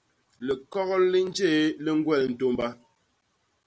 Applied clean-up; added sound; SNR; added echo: none; none; none; none.